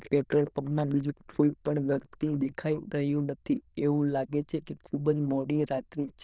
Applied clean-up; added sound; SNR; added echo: neural diffusion model UNIVERSE++.